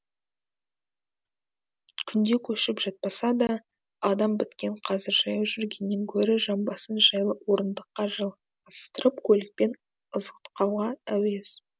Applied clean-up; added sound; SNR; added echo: none; none; none; none.